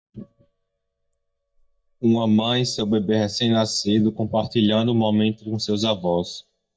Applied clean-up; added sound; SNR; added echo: neural mask model DeepFilterNet 3.